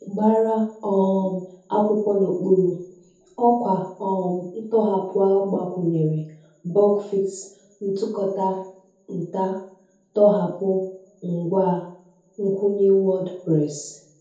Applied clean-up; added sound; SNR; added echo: none; none; none; reverberation time 0.6 s.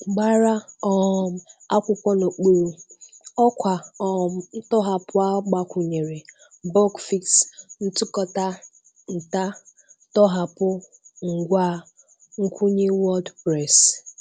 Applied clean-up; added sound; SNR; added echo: none; none; none; none.